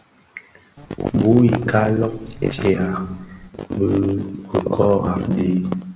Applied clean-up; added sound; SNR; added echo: none; Insect; 18 dB; none.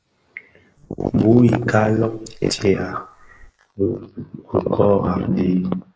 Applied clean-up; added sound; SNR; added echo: neural mask model Resemble Enhance denoiser.